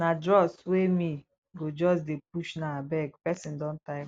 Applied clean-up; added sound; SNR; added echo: none; none; none; none.